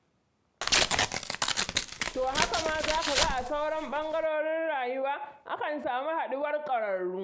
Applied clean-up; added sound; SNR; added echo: none; Tearing; -2 dB; none.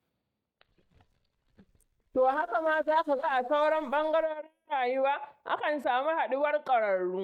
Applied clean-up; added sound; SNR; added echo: neural mask model DeepFilterNet 3.